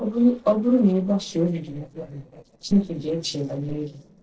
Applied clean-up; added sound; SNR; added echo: neural separator model SepFormer DNS4.